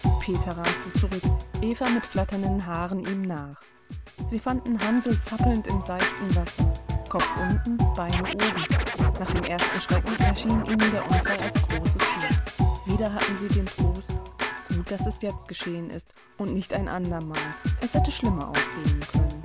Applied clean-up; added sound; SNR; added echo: none; Scratching (performance technique); -4 dB; none.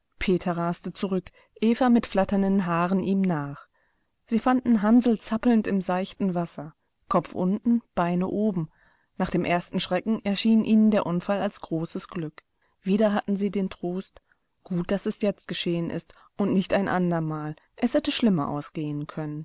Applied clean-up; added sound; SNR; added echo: none; none; none; none.